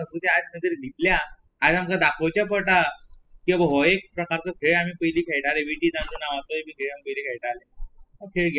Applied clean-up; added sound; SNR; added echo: classical method spectral subtraction.